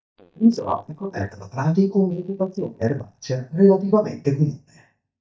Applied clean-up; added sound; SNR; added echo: neural mask model DeepFilterNet 3.